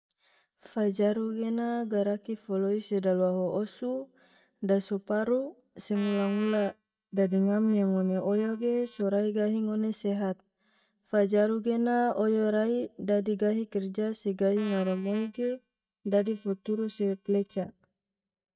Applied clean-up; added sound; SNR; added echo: neural mask model DeepFilterNet 3.